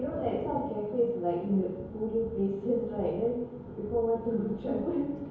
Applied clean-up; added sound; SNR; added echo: none; Thunder; 16 dB; reverberation time 1.0 s.